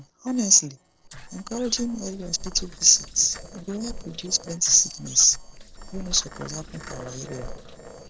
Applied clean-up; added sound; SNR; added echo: neural separator model SepFormer DNS4.